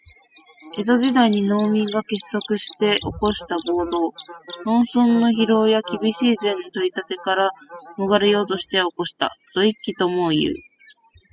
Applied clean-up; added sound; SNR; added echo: classical method spectral subtraction.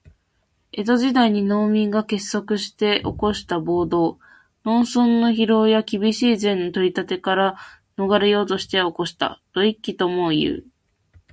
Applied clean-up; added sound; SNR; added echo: none; none; none; none.